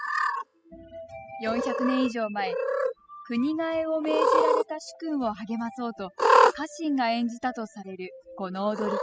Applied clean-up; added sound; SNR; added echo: classical method spectral subtraction.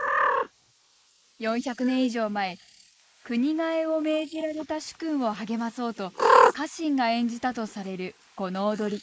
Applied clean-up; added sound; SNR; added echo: neural mask model Resemble Enhance denoiser.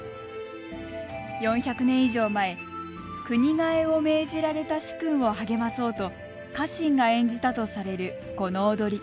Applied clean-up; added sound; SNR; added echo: none; none; none; none.